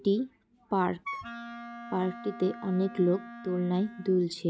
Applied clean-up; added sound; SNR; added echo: none; Wind instrument, woodwind instrument; 13 dB; none.